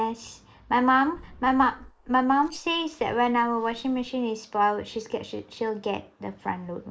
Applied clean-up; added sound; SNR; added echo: neural mask model Resemble Enhance denoiser.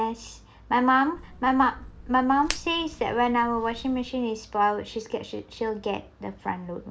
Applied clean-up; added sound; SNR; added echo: none; Hands; 14 dB; none.